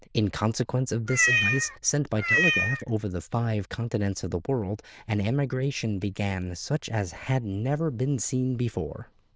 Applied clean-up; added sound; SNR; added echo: neural diffusion model UNIVERSE++.